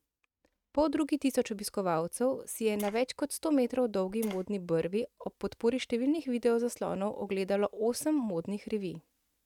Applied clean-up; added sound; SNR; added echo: neural mask model RNNoise.